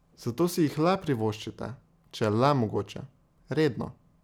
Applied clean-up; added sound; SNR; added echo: none; none; none; none.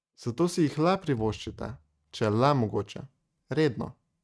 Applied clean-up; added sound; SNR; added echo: neural mask model RNNoise.